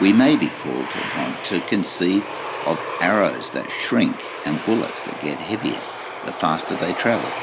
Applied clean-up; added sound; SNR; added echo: none; Aircraft; 8 dB; none.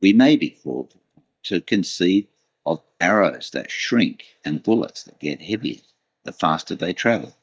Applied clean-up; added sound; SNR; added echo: neural mask model DeepFilterNet 3.